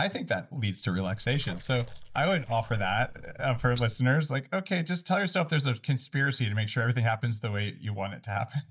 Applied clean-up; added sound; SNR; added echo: neural mask model DeepFilterNet 3.